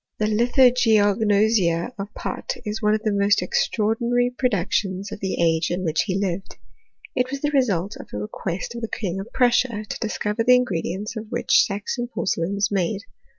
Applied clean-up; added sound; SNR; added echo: none; none; none; none.